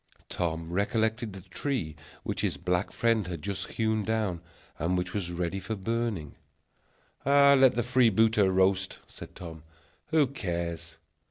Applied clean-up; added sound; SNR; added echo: none; none; none; none.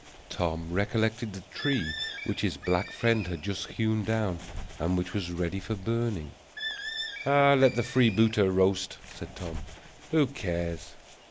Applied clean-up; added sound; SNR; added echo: none; Bird; 13 dB; none.